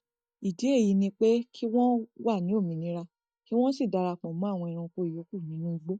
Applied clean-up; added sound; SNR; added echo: neural mask model DeepFilterNet 3.